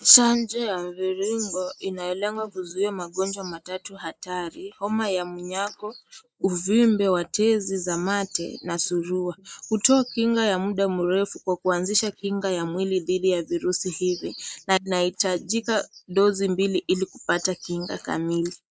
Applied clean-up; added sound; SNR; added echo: neural mask model Resemble Enhance denoiser.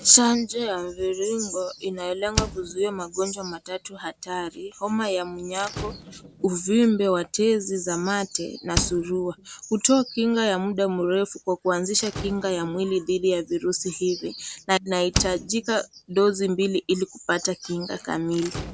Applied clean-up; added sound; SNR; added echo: none; Slam; 13 dB; none.